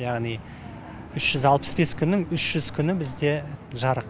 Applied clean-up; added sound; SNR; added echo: none; none; none; none.